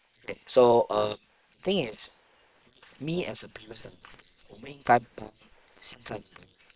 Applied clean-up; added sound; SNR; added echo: neural separator model SepFormer WHAM!.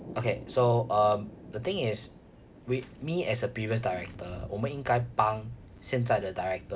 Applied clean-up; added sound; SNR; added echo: none; Thunder; 17 dB; none.